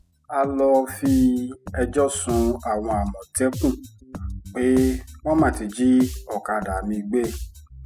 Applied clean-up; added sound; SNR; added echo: classical method spectral subtraction.